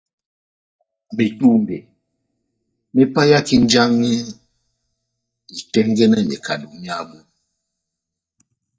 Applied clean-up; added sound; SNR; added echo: neural mask model DeepFilterNet 3.